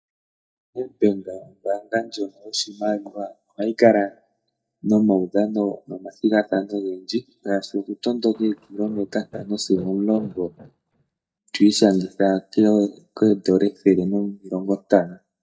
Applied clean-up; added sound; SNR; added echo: neural mask model DeepFilterNet 3.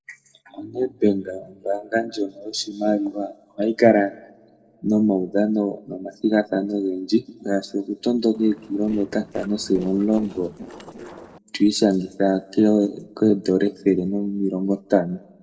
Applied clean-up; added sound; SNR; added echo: neural separator model SepFormer DNS4.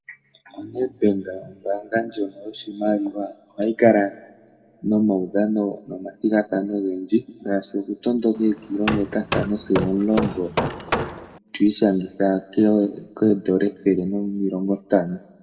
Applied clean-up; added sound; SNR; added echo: none; Hammer; 5 dB; reverberation time 0.8 s.